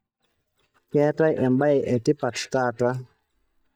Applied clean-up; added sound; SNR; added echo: neural mask model DeepFilterNet 3.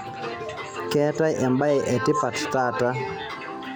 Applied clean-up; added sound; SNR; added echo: none; none; none; none.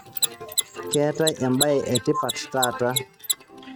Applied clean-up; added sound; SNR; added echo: neural mask model RNNoise.